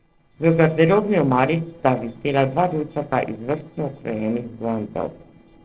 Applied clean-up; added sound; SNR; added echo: neural separator model SepFormer DNS4.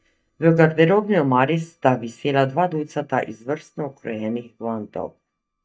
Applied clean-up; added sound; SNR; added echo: neural mask model DeepFilterNet 3.